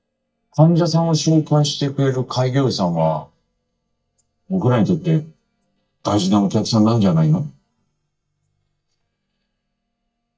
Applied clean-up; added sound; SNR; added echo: neural mask model DeepFilterNet 3.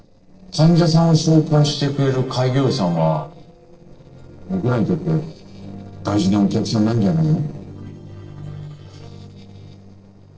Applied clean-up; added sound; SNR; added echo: neural separator model SepFormer DNS4.